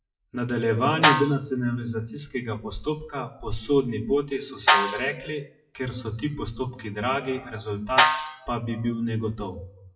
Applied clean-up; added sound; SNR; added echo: classical method WPE with log-MMSE.